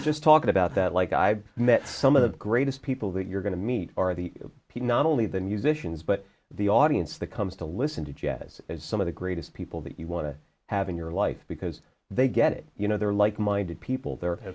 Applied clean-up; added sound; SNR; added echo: none; none; none; none.